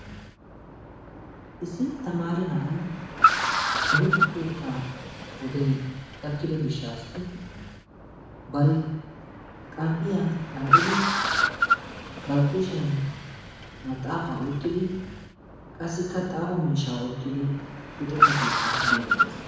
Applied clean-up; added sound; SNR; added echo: none; Car; -1 dB; reverberation time 1.1 s.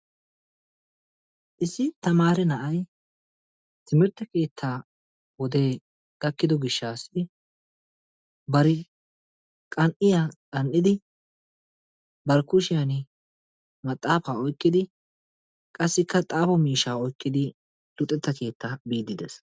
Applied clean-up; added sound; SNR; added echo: none; none; none; none.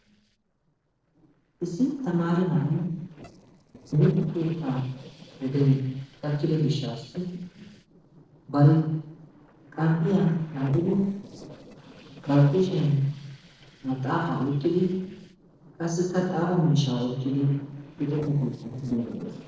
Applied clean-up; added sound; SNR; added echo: neural separator model SepFormer DNS4.